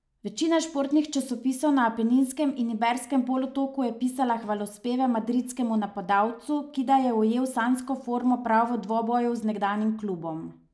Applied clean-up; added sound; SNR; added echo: none; none; none; none.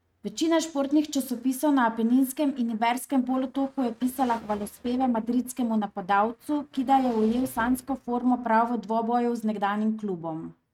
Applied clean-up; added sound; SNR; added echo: neural mask model RNNoise.